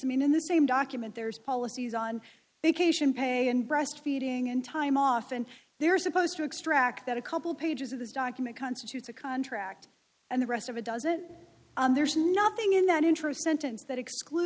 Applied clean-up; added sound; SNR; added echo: none; none; none; none.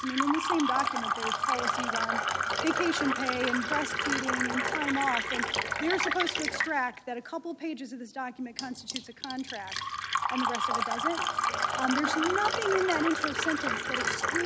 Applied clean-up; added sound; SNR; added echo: none; Fill (with liquid); -2 dB; none.